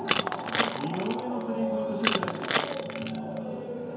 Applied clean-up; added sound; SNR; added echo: none; Crushing; 1 dB; reverberation time 0.9 s.